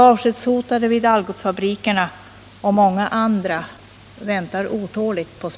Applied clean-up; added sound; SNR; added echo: none; none; none; none.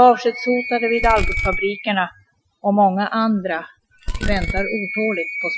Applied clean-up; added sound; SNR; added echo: classical method Wiener filter.